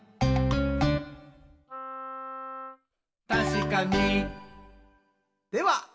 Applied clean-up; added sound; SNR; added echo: none; Wind instrument, woodwind instrument; 12 dB; reverberation time 0.5 s.